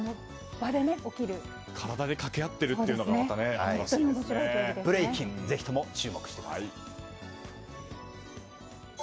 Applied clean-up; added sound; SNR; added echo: none; none; none; none.